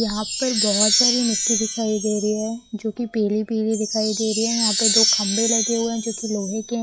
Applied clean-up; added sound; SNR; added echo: classical method log-MMSE.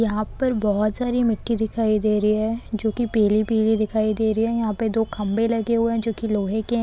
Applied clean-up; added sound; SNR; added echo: none; none; none; none.